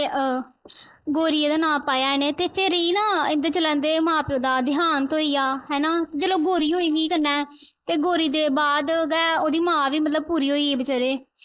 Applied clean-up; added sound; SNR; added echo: neural mask model Resemble Enhance denoiser.